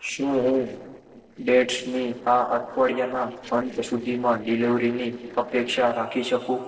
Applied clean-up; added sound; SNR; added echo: neural separator model SepFormer DNS4.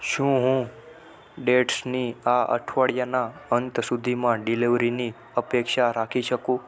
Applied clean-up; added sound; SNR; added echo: none; none; none; none.